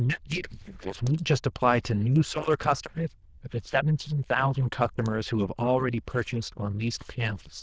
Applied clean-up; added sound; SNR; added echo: neural diffusion model UNIVERSE++.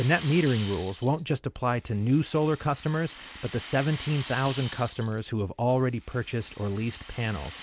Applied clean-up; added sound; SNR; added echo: none; Rattle (instrument); 13 dB; none.